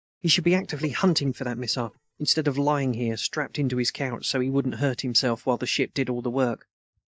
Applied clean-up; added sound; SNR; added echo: neural mask model DeepFilterNet 3.